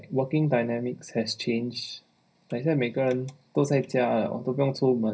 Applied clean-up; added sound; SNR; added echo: none; none; none; reverberation time 0.4 s.